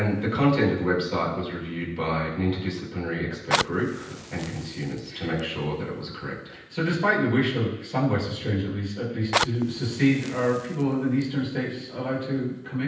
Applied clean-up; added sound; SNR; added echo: none; Fire; 11 dB; reverberation time 0.9 s.